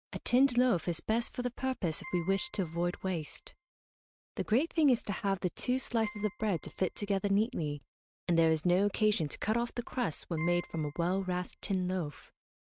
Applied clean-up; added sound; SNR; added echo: neural mask model RNNoise.